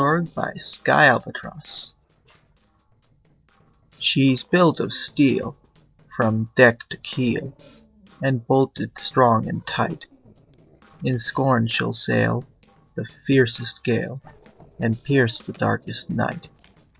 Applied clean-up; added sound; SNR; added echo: neural separator model SepFormer DNS4.